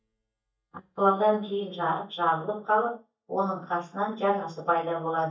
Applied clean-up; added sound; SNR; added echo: neural mask model DeepFilterNet 3.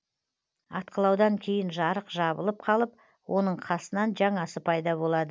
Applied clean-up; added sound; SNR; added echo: none; none; none; none.